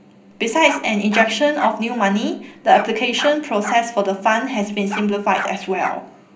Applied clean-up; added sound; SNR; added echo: none; Bark; 12 dB; reverberation time 0.5 s.